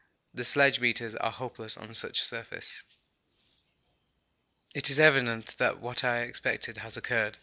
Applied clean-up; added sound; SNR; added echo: none; none; none; none.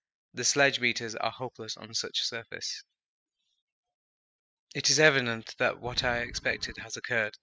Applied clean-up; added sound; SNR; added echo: classical method spectral subtraction.